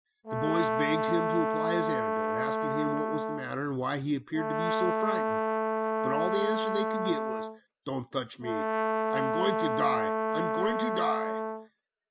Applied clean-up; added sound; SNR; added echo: none; Brass instrument; -3 dB; none.